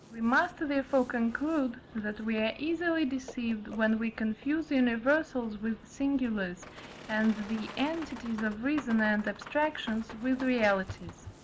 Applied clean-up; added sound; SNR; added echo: none; Boat, Water vehicle; 18 dB; none.